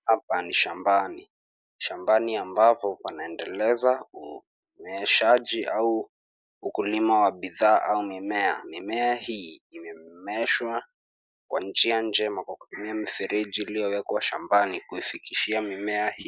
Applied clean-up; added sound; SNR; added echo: none; none; none; none.